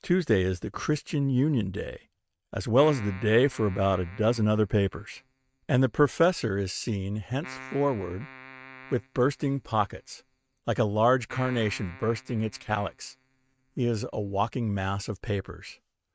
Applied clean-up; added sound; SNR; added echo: neural mask model RNNoise.